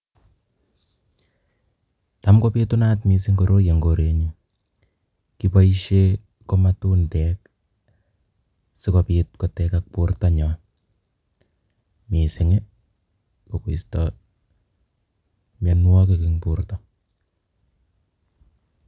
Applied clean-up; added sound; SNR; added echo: none; none; none; none.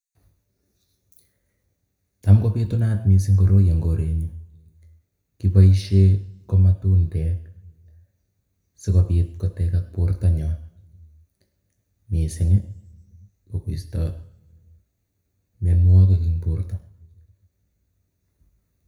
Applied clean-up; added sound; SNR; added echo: none; none; none; reverberation time 0.6 s.